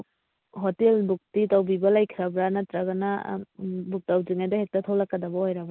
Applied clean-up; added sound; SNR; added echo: none; none; none; none.